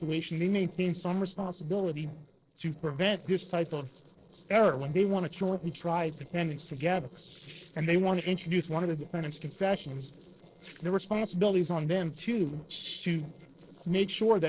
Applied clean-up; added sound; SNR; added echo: neural separator model SepFormer DNS4.